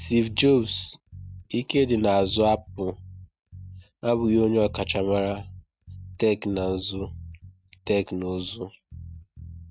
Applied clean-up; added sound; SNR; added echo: neural mask model RNNoise.